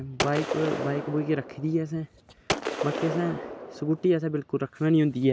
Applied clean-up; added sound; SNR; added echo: none; Gunshot, gunfire; 6 dB; none.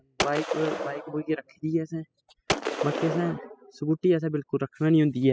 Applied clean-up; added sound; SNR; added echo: classical method spectral subtraction.